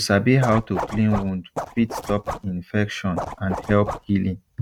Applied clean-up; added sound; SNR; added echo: neural mask model RNNoise.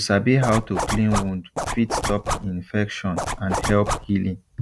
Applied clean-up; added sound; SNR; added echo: none; Zipper (clothing); 4 dB; none.